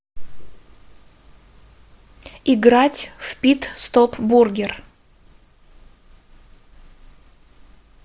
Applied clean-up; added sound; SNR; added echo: none; none; none; none.